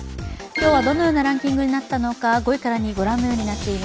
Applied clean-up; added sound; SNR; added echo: none; none; none; none.